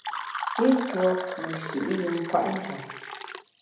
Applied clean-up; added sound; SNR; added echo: none; Fill (with liquid); 7 dB; reverberation time 0.8 s.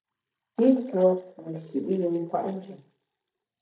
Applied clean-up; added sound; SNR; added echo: neural mask model DeepFilterNet 3.